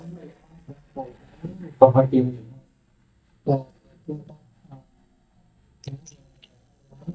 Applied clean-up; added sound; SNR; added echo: neural mask model DeepFilterNet 3.